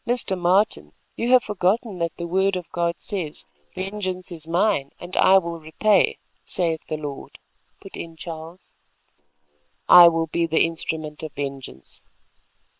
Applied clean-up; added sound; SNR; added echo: neural separator model SepFormer WHAM!.